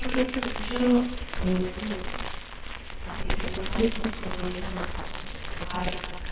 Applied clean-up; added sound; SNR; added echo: neural separator model SepFormer WHAMR!.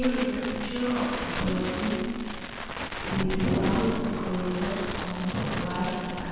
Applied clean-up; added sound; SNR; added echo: none; Crackle; 5 dB; reverberation time 2.1 s.